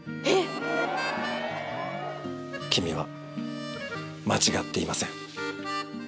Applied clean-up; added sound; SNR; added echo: none; Trumpet; 17 dB; none.